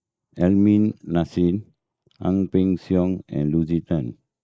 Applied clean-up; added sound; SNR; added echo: neural mask model Resemble Enhance denoiser.